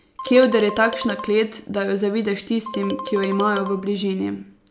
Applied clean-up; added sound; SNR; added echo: none; Marimba, xylophone; 11 dB; none.